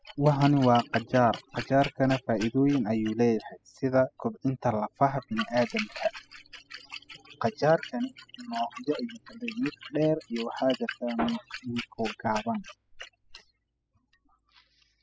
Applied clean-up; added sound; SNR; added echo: classical method spectral subtraction.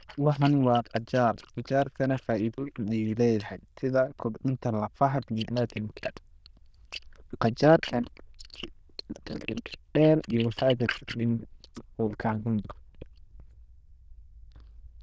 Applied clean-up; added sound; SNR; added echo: neural diffusion model UNIVERSE++.